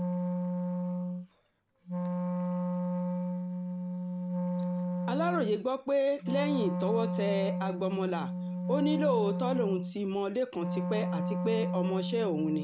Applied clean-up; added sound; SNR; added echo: none; Wind instrument, woodwind instrument; 0 dB; none.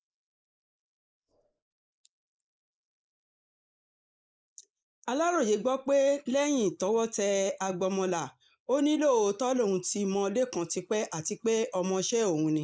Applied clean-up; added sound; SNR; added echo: neural mask model Resemble Enhance denoiser.